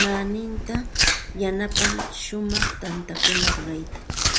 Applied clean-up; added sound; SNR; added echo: none; Chewing, mastication; -4 dB; none.